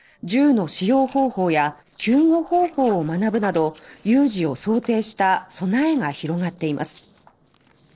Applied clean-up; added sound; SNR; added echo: neural separator model SepFormer DNS4.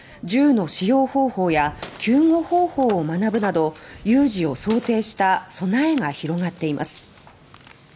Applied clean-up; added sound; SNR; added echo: none; none; none; none.